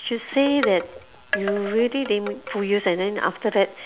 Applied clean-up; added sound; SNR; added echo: none; Wind chime; 9 dB; none.